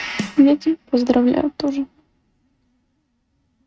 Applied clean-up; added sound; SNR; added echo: neural mask model RNNoise.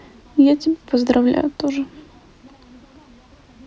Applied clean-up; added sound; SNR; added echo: none; none; none; none.